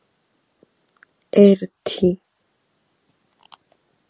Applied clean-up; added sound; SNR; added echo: none; none; none; none.